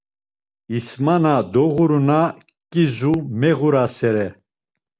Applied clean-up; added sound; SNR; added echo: none; none; none; none.